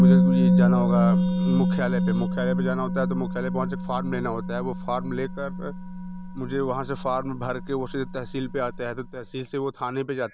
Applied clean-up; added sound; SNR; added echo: none; Musical instrument; -5 dB; none.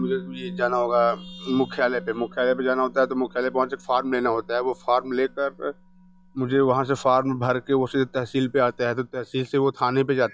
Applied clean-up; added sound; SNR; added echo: classical method log-MMSE.